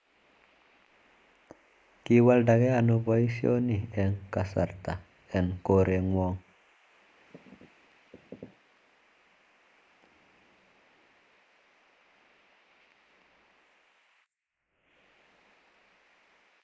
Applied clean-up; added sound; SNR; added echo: neural mask model Resemble Enhance denoiser.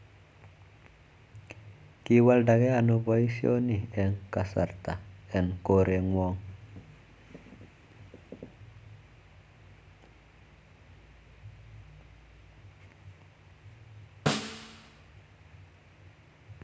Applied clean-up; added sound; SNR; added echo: none; Snare drum; 6 dB; none.